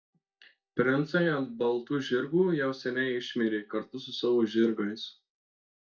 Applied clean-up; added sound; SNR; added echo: neural mask model DeepFilterNet 3.